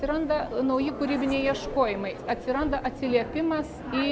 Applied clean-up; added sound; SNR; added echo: none; Meow; 15 dB; none.